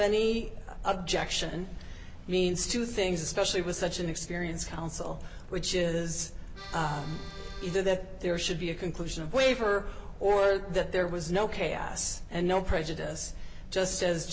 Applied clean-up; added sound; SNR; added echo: none; Accordion; 15 dB; none.